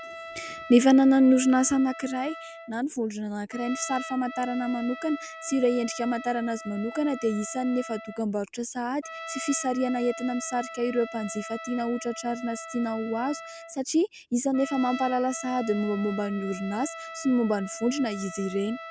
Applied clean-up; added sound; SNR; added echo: none; Trumpet; 14 dB; none.